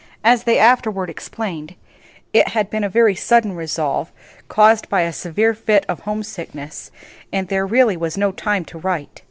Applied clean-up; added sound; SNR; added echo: none; none; none; none.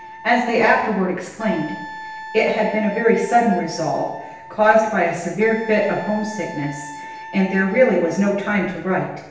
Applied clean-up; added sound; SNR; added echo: none; Wind instrument, woodwind instrument; 16 dB; reverberation time 0.9 s.